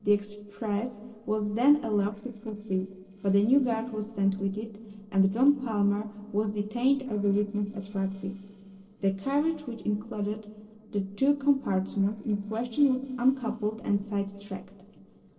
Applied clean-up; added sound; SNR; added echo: neural separator model SepFormer DNS4.